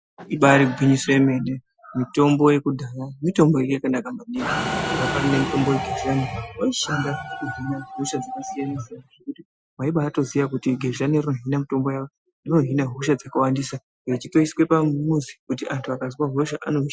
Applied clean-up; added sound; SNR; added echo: classical method Wiener filter.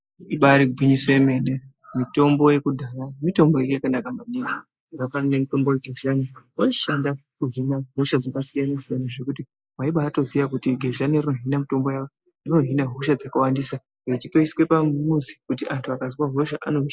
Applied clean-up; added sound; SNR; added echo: neural mask model Resemble Enhance denoiser.